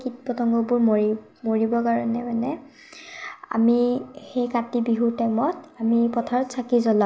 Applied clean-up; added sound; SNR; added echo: none; none; none; none.